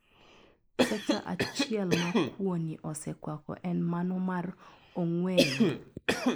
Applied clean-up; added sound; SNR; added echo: neural mask model Resemble Enhance denoiser.